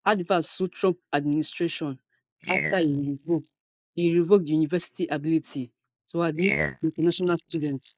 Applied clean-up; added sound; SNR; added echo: neural mask model Resemble Enhance denoiser.